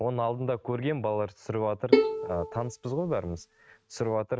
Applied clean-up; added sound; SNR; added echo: neural mask model RNNoise.